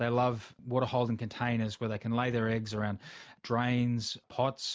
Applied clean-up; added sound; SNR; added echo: none; none; none; none.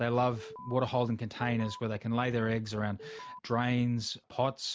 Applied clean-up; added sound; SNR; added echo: none; Alarm; 14 dB; none.